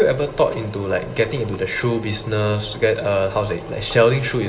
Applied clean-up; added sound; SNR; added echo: none; Engine; 18 dB; reverberation time 2.8 s.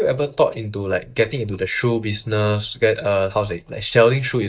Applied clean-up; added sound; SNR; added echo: neural mask model DeepFilterNet 3.